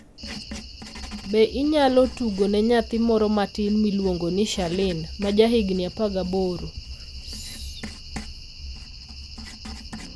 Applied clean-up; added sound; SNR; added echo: none; Sliding door + Writing; 17 dB; none.